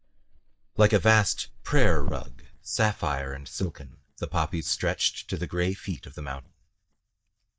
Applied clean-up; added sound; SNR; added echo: neural mask model DeepFilterNet 3.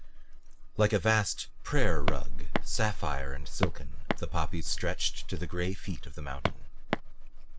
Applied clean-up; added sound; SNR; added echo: none; Walk, footsteps; 8 dB; none.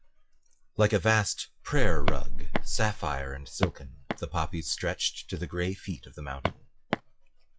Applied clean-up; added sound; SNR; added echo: classical method log-MMSE.